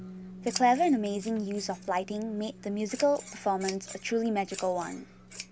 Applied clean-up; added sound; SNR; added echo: none; Bass guitar + Scissors; 14 dB; none.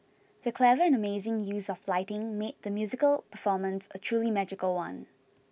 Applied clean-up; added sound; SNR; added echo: none; none; none; none.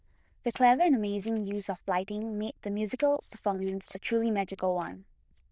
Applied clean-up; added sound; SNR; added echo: neural diffusion model UNIVERSE++.